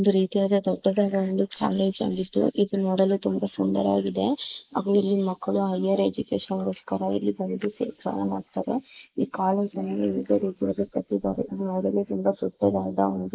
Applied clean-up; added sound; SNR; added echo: neural mask model Resemble Enhance denoiser.